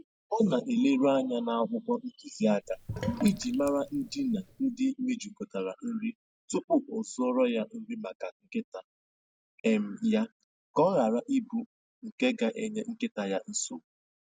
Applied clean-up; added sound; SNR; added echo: none; Sink (filling or washing); 10 dB; none.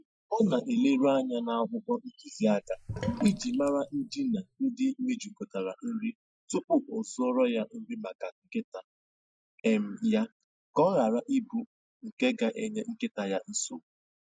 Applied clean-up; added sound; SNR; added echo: classical method Wiener filter.